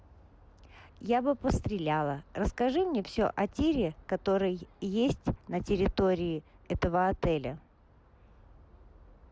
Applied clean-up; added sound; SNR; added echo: none; none; none; none.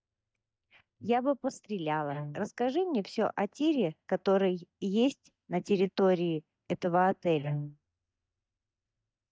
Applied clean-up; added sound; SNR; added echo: neural mask model DeepFilterNet 3.